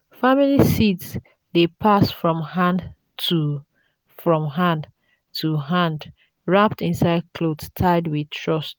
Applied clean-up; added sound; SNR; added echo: none; none; none; none.